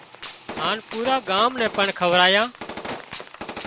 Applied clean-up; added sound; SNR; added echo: none; Gunshot, gunfire; 11 dB; none.